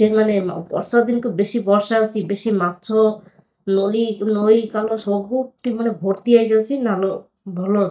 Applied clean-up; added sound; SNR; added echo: neural mask model DeepFilterNet 3.